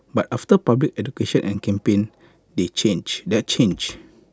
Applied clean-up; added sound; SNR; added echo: none; none; none; none.